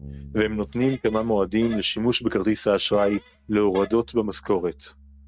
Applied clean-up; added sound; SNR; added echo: neural mask model RNNoise.